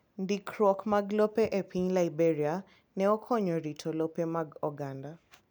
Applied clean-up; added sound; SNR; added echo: none; none; none; none.